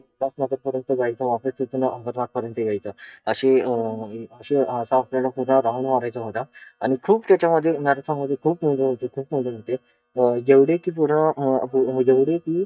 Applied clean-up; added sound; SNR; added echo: neural mask model DeepFilterNet 3.